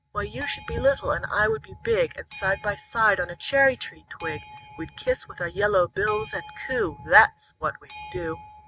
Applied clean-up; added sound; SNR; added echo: neural mask model RNNoise.